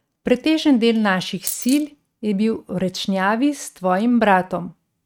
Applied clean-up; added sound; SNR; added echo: neural mask model RNNoise.